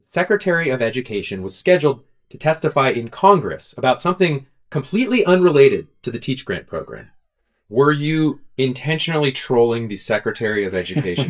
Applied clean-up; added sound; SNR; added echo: neural mask model DeepFilterNet 3.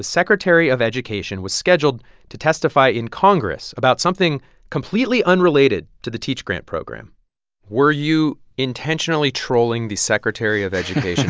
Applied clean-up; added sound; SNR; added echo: none; none; none; none.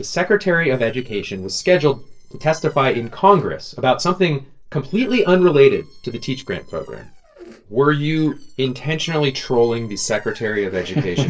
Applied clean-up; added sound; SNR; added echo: neural separator model SepFormer DNS4.